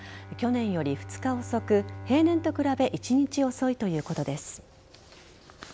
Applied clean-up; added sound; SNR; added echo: none; Bowed string instrument; 15 dB; none.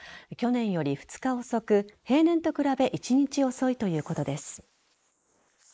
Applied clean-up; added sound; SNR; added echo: neural mask model Resemble Enhance denoiser.